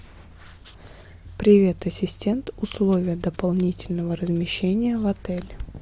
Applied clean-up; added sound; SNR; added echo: none; none; none; none.